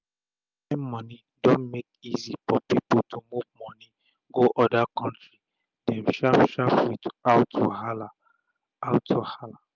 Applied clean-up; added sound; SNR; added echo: none; none; none; none.